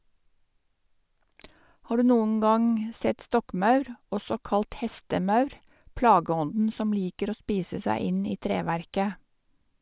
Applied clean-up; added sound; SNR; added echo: none; none; none; none.